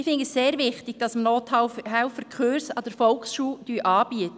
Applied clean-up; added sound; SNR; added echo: none; none; none; none.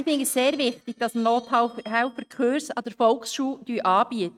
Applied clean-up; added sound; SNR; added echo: neural mask model RNNoise.